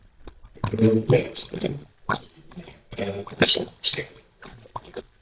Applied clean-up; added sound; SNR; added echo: neural mask model DeepFilterNet 3.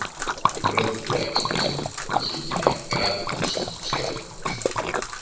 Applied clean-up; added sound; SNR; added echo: none; Splash, splatter; -4 dB; reverberation time 0.8 s.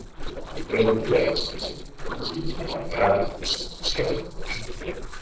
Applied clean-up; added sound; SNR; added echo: neural separator model SepFormer DNS4.